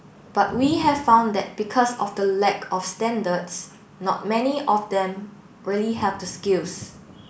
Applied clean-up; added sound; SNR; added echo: none; Thunder; 20 dB; none.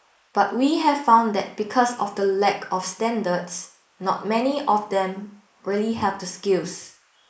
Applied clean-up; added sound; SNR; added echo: neural mask model Resemble Enhance denoiser.